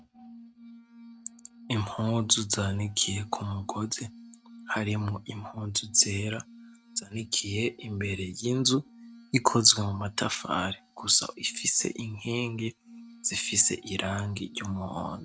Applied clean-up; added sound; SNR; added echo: neural mask model RNNoise.